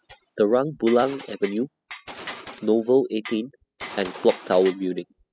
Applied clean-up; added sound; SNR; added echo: classical method spectral subtraction.